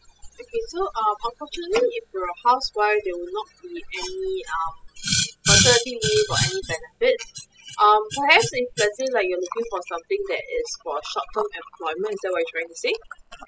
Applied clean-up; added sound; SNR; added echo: classical method spectral subtraction.